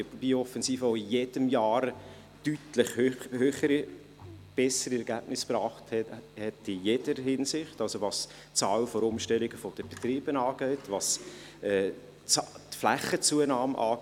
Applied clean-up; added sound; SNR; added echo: none; none; none; none.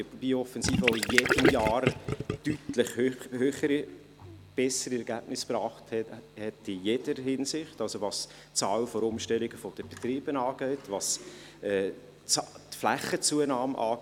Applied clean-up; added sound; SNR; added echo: none; Gurgling; -2 dB; none.